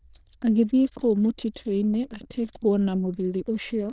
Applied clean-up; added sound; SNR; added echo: neural diffusion model UNIVERSE++.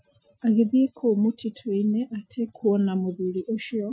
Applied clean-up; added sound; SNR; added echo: classical method Wiener filter.